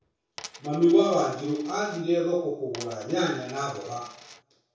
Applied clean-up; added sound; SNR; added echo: none; Coin (dropping); 19 dB; reverberation time 0.6 s.